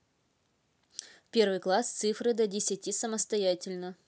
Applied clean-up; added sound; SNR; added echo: none; none; none; none.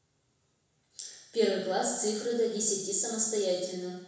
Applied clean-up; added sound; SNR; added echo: none; none; none; reverberation time 1.1 s.